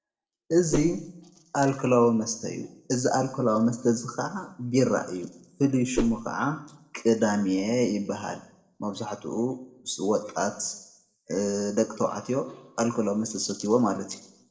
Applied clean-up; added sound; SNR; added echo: neural separator model SepFormer DNS4.